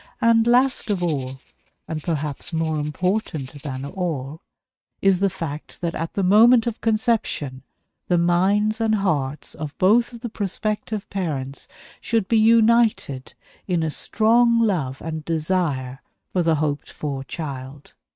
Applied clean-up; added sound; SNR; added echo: neural mask model RNNoise.